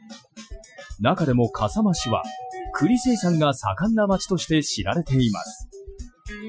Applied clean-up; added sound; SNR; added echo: classical method Wiener filter.